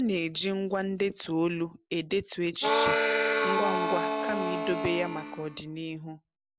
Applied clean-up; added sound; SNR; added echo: none; Harmonica; -3 dB; none.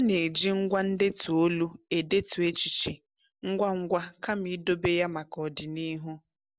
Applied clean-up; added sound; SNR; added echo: none; none; none; none.